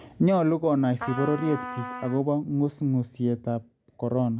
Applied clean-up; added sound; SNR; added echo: none; Trumpet; 12 dB; none.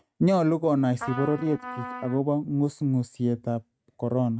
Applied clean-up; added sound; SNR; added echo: neural mask model RNNoise.